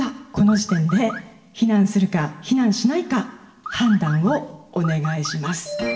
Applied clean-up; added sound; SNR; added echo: none; Car; 14 dB; reverberation time 0.7 s.